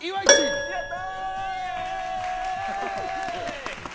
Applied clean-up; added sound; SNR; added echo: none; Keyboard (musical); -3 dB; none.